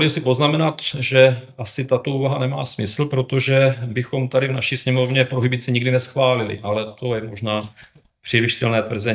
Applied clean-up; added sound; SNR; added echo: neural mask model DeepFilterNet 3.